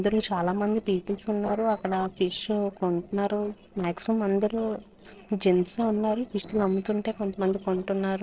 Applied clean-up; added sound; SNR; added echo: neural separator model SepFormer DNS4.